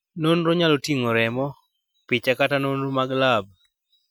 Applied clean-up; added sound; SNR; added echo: none; none; none; none.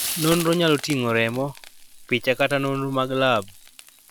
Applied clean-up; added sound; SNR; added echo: none; Frying (food); 12 dB; none.